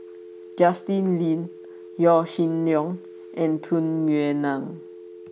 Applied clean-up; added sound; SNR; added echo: none; Telephone; 18 dB; none.